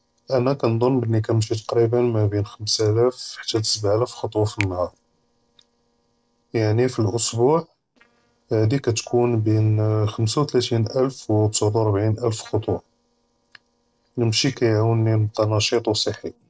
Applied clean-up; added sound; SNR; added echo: neural separator model SepFormer DNS4.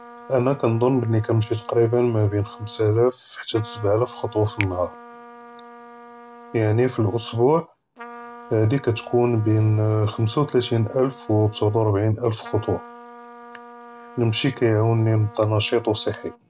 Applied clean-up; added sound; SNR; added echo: none; Trumpet + Finger snapping; 19 dB; none.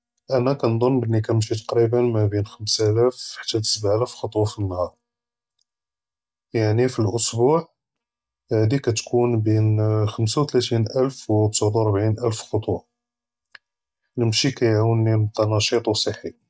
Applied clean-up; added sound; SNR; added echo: neural mask model DeepFilterNet 3.